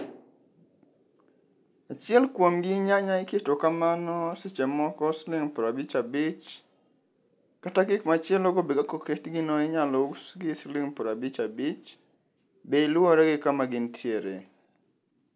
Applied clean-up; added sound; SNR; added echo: none; none; none; none.